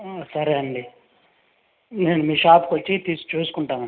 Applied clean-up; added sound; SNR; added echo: none; none; none; none.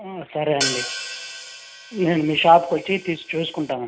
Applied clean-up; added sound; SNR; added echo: none; Hi-hat; 10 dB; none.